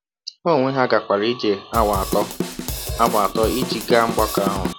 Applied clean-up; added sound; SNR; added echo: none; Drum / Drum kit; 5 dB; none.